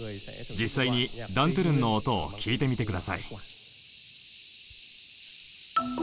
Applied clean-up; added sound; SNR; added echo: none; Hiss; 13 dB; none.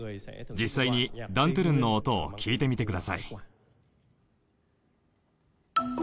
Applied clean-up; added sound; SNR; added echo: none; none; none; none.